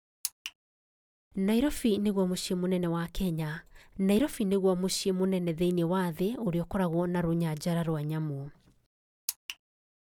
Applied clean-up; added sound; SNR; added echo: none; none; none; none.